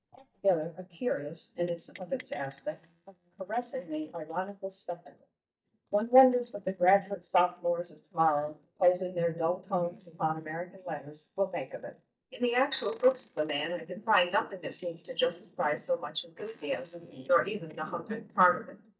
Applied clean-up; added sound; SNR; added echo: neural mask model DeepFilterNet 3.